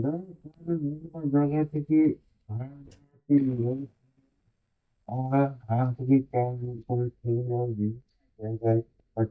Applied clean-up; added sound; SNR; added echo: neural mask model DeepFilterNet 3.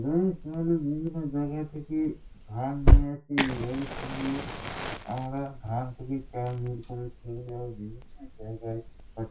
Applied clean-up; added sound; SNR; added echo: none; Fire; -3 dB; reverberation time 0.2 s.